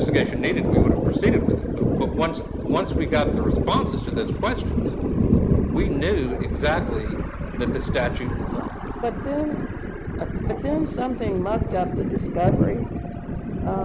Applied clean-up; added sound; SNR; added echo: none; Thunder; -4 dB; none.